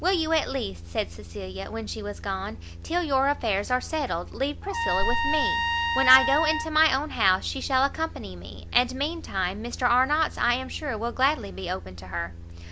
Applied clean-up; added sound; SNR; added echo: none; Trumpet; 1 dB; none.